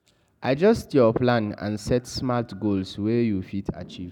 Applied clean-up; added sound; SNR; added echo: none; none; none; none.